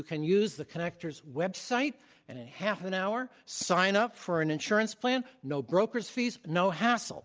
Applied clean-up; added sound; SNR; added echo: none; none; none; none.